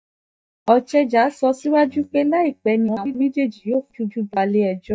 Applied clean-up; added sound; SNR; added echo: neural mask model DeepFilterNet 3.